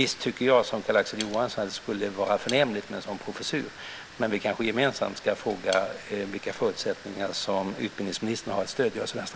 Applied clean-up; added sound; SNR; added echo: none; Cutlery, silverware / Tap + Water; 16 dB; none.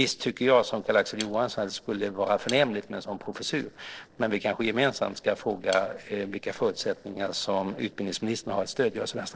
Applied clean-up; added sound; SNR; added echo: neural separator model SepFormer DNS4.